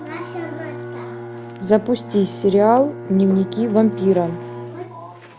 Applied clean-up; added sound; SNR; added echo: none; Bowed string instrument; 12 dB; none.